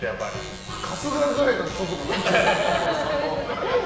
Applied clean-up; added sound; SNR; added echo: none; Alarm; 16 dB; reverberation time 0.9 s.